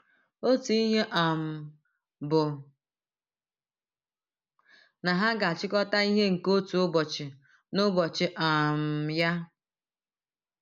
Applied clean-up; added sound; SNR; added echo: none; none; none; none.